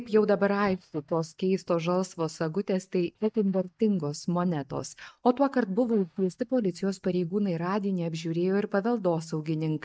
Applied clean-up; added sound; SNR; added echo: neural mask model DeepFilterNet 3.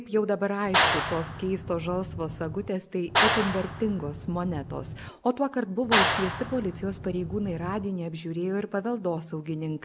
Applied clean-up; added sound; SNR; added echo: none; Clapping; -1 dB; none.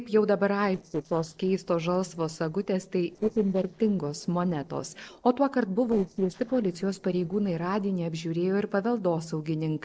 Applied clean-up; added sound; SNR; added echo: neural separator model SepFormer DNS4.